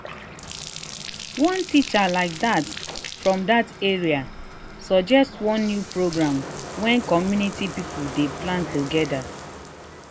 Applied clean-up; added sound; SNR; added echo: none; Bathtub (filling or washing); 11 dB; none.